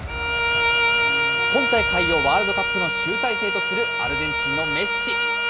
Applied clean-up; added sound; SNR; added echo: none; Bowed string instrument; -5 dB; none.